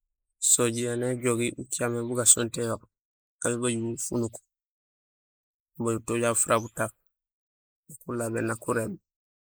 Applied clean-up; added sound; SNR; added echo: neural mask model Resemble Enhance denoiser.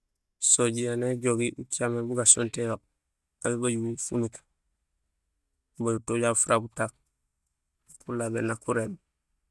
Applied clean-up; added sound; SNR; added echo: neural mask model DeepFilterNet 3.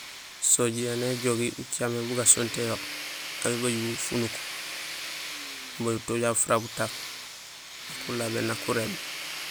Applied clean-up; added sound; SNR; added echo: none; Tools; 8 dB; none.